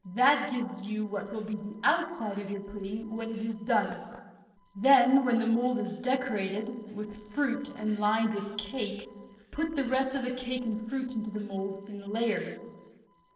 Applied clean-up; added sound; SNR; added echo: neural separator model SepFormer DNS4.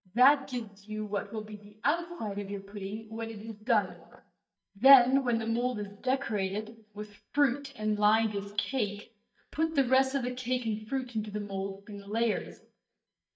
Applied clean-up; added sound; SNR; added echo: neural mask model DeepFilterNet 3.